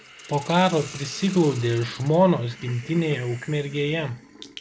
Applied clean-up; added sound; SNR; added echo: none; Hiss; 17 dB; none.